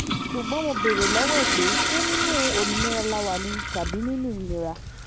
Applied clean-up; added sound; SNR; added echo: none; Tearing + Toilet flush; -3 dB; none.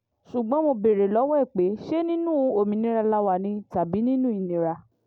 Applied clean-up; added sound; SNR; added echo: none; none; none; none.